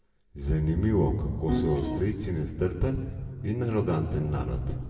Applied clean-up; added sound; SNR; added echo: none; Piano; 1 dB; reverberation time 1.9 s.